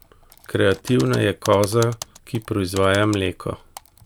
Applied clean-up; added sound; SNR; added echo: none; Typing; 18 dB; none.